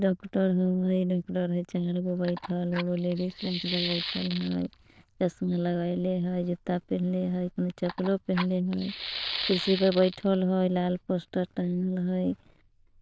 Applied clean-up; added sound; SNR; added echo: neural diffusion model UNIVERSE++.